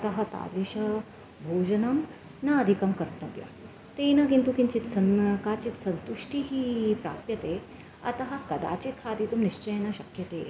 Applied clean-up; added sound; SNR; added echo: none; none; none; none.